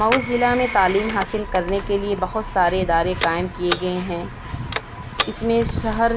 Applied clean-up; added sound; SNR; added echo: none; Telephone; 8 dB; none.